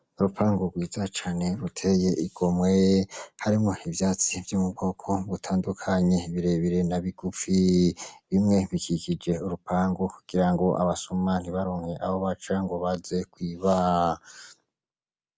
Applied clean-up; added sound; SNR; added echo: none; none; none; none.